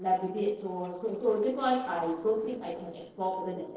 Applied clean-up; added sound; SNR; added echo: neural separator model SepFormer DNS4.